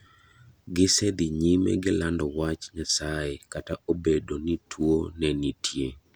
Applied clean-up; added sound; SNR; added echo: none; none; none; none.